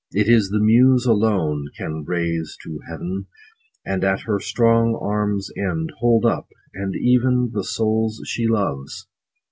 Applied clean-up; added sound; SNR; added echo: none; none; none; none.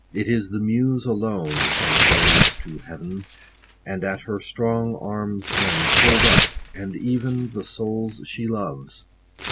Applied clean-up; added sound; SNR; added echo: none; Tearing; -4 dB; none.